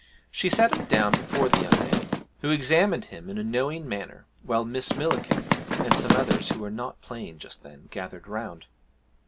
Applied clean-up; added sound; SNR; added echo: none; Run; -3 dB; none.